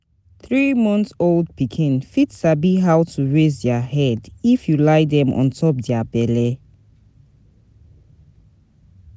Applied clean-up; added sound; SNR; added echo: none; none; none; none.